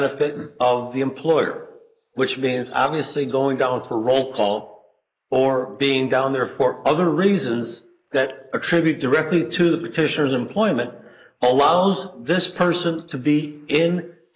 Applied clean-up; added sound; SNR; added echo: neural mask model Resemble Enhance denoiser.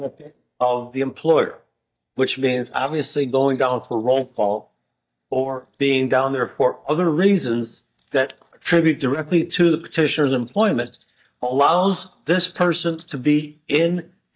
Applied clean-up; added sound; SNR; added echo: neural mask model DeepFilterNet 3.